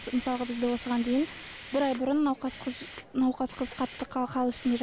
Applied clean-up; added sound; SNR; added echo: none; Hiss; 9 dB; none.